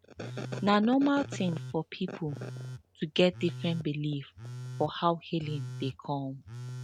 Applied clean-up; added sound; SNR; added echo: none; Telephone; 12 dB; none.